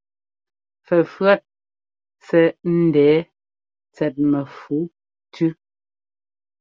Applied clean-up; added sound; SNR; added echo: none; none; none; none.